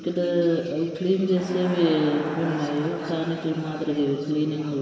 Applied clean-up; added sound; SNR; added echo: none; Crowd; 11 dB; reverberation time 1.8 s.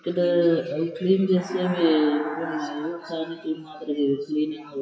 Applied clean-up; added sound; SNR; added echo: classical method WPE with log-MMSE.